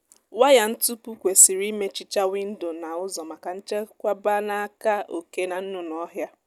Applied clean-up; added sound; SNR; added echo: none; none; none; none.